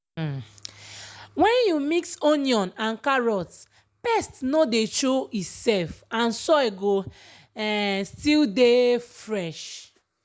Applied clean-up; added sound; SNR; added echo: none; none; none; none.